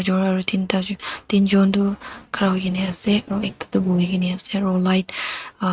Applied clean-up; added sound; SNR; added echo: neural mask model RNNoise.